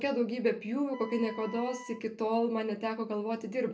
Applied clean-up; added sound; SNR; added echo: none; Wind instrument, woodwind instrument; 17 dB; reverberation time 0.3 s.